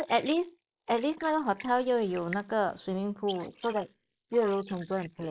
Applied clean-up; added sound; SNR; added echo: neural mask model Resemble Enhance denoiser.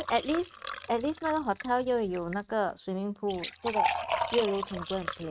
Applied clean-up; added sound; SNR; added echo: neural mask model RNNoise.